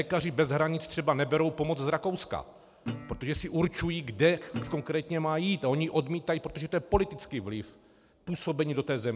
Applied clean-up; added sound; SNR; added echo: none; Guitar; 13 dB; none.